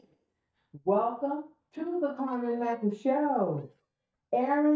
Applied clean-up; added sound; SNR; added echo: neural mask model DeepFilterNet 3.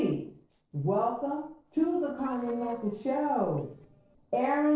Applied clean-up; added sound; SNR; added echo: neural separator model SepFormer DNS4.